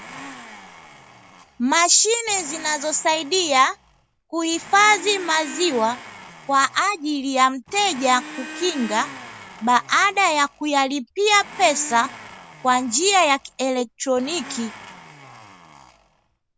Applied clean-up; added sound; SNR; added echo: none; Domestic sounds, home sounds; 18 dB; none.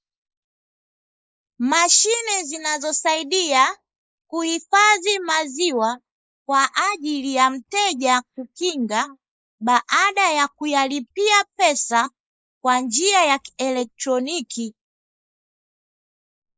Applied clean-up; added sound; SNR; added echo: neural mask model Resemble Enhance denoiser.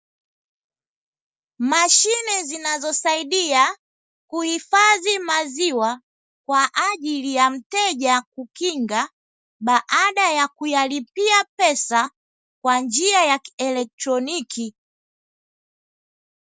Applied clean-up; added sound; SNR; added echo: none; none; none; none.